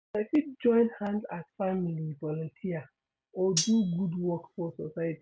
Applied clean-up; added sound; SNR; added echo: neural mask model RNNoise.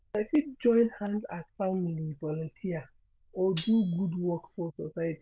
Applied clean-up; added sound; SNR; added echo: neural diffusion model UNIVERSE++.